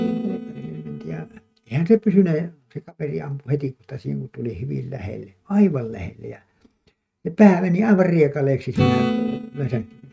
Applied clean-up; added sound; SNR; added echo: neural mask model RNNoise.